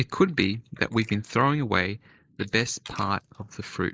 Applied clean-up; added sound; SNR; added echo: neural mask model Resemble Enhance denoiser.